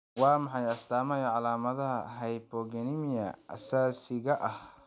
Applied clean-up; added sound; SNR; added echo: none; none; none; none.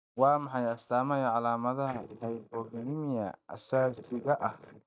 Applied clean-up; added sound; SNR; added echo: neural mask model DeepFilterNet 3.